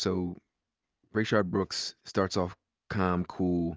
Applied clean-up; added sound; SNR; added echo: none; none; none; none.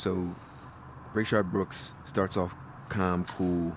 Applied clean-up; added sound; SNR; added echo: none; Fire; 15 dB; none.